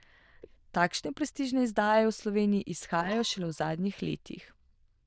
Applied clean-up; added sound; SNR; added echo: neural diffusion model UNIVERSE++.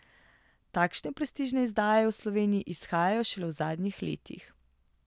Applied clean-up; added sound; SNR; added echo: none; none; none; none.